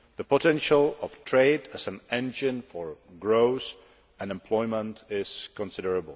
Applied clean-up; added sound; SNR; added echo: none; none; none; none.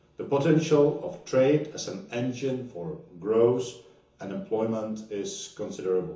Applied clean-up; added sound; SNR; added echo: none; none; none; reverberation time 0.7 s.